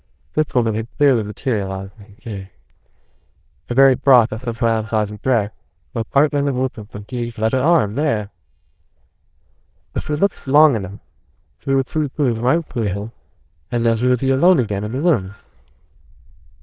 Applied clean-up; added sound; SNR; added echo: neural diffusion model UNIVERSE++.